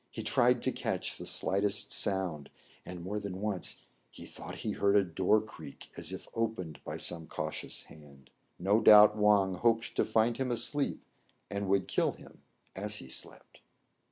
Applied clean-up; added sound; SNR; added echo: none; none; none; none.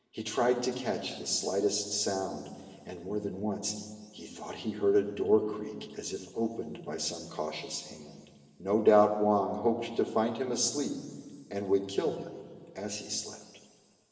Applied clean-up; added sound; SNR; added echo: none; none; none; reverberation time 1.9 s.